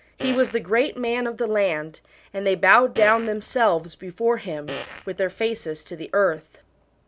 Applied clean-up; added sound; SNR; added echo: none; Fart; 15 dB; none.